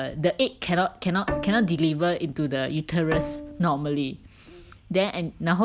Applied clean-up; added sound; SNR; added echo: none; Bowed string instrument; 10 dB; none.